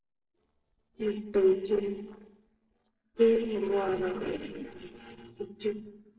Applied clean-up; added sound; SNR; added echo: neural separator model SepFormer DNS4.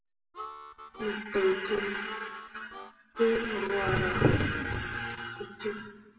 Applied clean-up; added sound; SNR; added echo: none; Harmonica; 14 dB; reverberation time 1.0 s.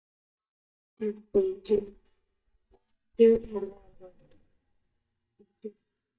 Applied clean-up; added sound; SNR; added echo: neural mask model DeepFilterNet 3.